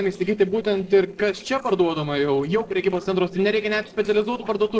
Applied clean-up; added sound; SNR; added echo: neural separator model SepFormer DNS4.